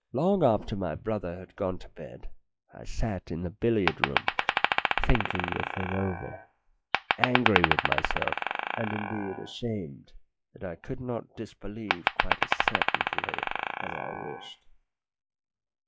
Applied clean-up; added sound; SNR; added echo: classical method log-MMSE.